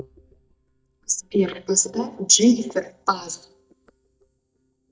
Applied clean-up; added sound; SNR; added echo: neural mask model DeepFilterNet 3.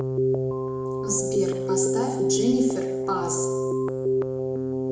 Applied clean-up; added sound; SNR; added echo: none; Keyboard (musical); -5 dB; reverberation time 0.8 s.